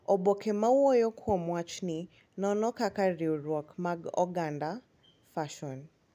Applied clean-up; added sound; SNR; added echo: none; none; none; none.